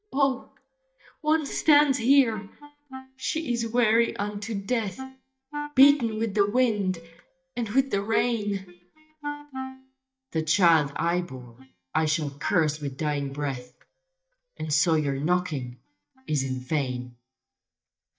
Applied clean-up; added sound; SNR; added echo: neural mask model DeepFilterNet 3.